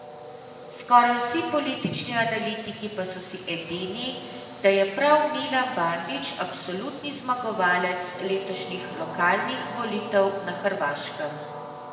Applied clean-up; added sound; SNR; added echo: none; Train; 15 dB; reverberation time 1.5 s.